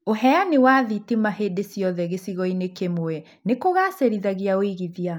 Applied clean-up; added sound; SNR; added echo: none; none; none; none.